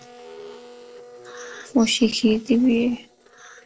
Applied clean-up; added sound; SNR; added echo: neural separator model SepFormer DNS4.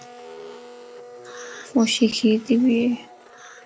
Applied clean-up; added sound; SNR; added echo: none; Domestic sounds, home sounds; 19 dB; none.